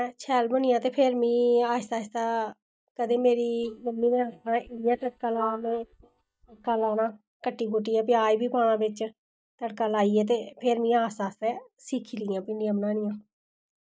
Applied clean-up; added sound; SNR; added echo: neural mask model DeepFilterNet 3.